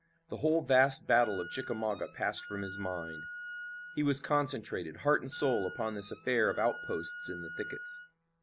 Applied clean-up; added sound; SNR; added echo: none; Wind instrument, woodwind instrument; 15 dB; none.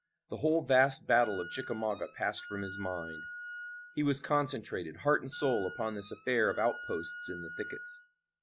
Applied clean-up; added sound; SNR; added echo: classical method log-MMSE.